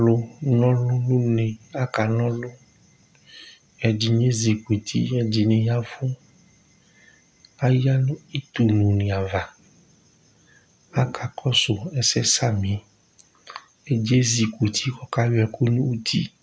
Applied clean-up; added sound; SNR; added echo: none; none; none; none.